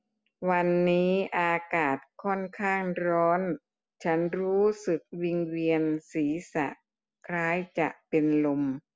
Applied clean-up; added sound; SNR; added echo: none; none; none; none.